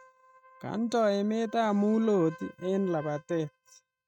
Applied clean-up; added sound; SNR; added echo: neural mask model RNNoise.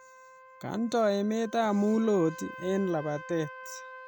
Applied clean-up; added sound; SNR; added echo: none; Trumpet; 16 dB; none.